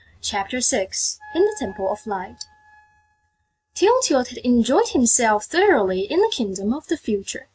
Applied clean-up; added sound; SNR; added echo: neural mask model RNNoise.